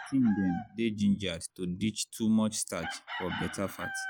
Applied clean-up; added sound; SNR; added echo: none; Chicken, rooster; 12 dB; none.